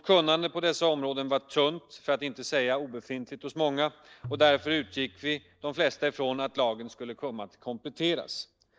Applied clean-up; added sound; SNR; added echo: neural mask model DeepFilterNet 3.